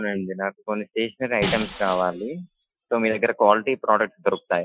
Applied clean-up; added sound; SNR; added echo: classical method Wiener filter.